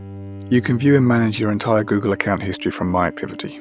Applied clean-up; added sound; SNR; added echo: none; Bowed string instrument; 16 dB; none.